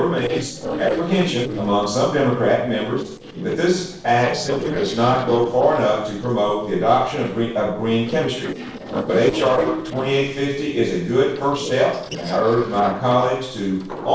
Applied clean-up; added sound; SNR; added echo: neural separator model SepFormer DNS4.